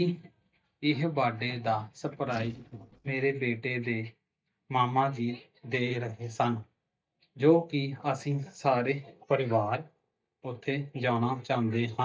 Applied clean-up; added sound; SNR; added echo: neural mask model DeepFilterNet 3.